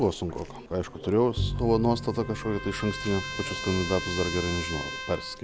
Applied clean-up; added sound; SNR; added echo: none; Trumpet + Bowed string instrument; 7 dB; none.